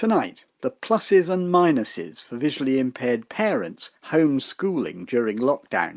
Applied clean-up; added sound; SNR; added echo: none; none; none; none.